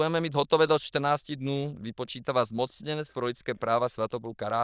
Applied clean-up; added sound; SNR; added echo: neural diffusion model UNIVERSE++.